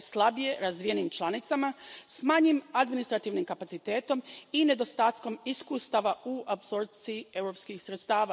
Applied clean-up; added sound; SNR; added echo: none; none; none; none.